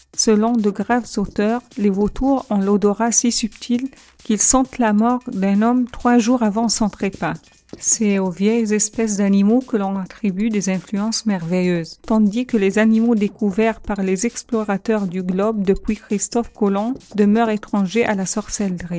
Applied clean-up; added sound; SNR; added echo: neural separator model SepFormer DNS4.